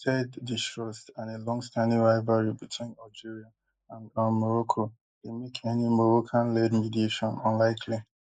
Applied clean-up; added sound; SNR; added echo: neural mask model Resemble Enhance denoiser.